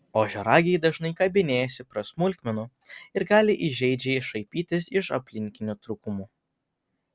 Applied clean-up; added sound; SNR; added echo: none; none; none; none.